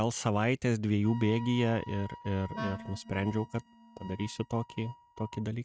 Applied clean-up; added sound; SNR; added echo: neural mask model RNNoise.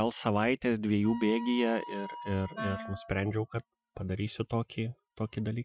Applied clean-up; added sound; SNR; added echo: classical method Wiener filter.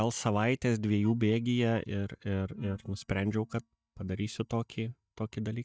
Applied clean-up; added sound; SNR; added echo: neural mask model DeepFilterNet 3.